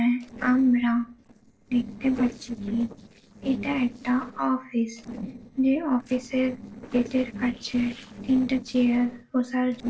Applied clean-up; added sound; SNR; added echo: neural separator model SepFormer DNS4.